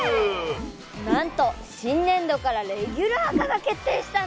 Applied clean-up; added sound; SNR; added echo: none; Whoosh, swoosh, swish; 7 dB; none.